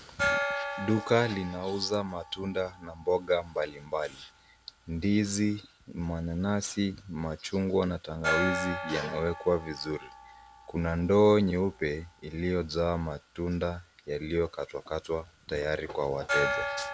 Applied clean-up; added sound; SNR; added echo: none; Gong; 8 dB; none.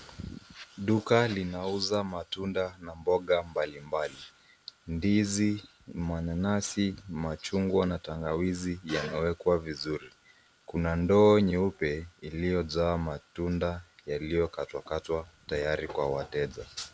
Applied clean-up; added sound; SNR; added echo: none; none; none; none.